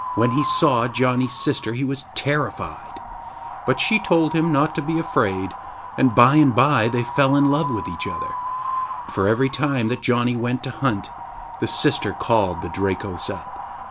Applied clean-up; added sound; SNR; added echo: none; Wind; 10 dB; none.